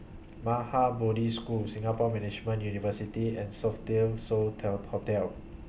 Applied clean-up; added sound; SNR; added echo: none; none; none; none.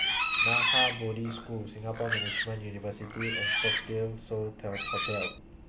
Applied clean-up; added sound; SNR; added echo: none; Livestock, farm animals, working animals; -4 dB; none.